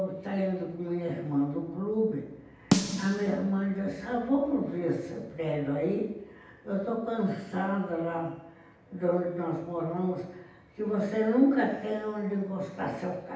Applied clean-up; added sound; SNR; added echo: none; Snare drum; 2 dB; reverberation time 0.9 s.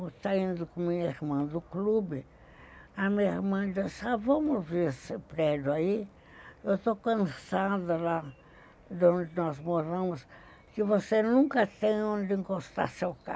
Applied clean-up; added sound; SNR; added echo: none; none; none; none.